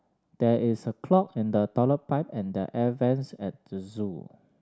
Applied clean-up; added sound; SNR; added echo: none; none; none; none.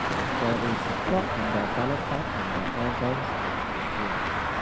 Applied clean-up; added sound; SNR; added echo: none; Traffic noise, roadway noise; -4 dB; none.